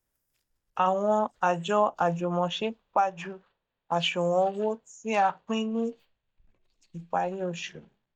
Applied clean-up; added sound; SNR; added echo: neural mask model DeepFilterNet 3.